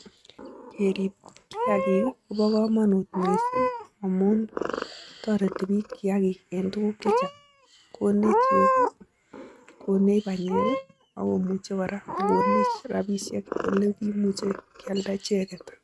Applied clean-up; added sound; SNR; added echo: neural mask model RNNoise.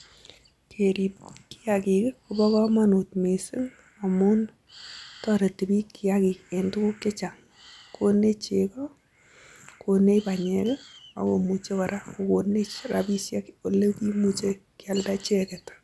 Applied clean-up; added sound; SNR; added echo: none; none; none; none.